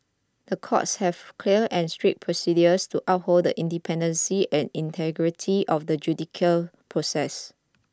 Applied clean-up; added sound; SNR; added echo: none; none; none; none.